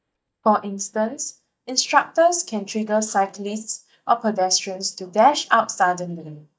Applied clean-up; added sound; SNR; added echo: neural mask model DeepFilterNet 3.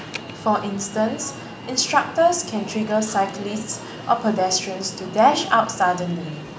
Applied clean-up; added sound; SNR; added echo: none; Alarm; 13 dB; none.